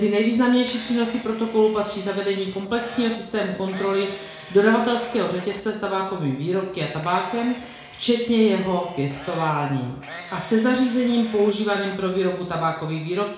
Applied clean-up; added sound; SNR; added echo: none; Camera; 17 dB; reverberation time 0.6 s.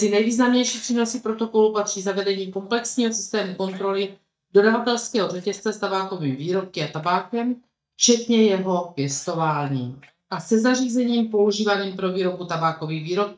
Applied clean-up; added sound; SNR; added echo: neural mask model DeepFilterNet 3.